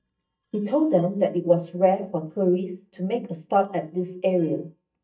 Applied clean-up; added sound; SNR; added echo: neural mask model DeepFilterNet 3.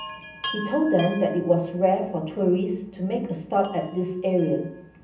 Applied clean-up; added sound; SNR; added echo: none; Chime; 16 dB; reverberation time 0.6 s.